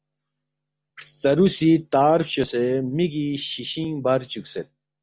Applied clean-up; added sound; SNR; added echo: none; none; none; none.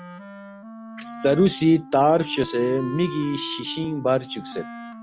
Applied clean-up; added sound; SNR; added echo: none; Wind instrument, woodwind instrument; 14 dB; none.